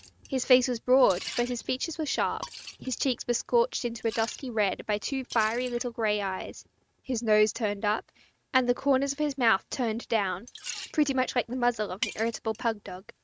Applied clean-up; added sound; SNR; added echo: neural mask model RNNoise.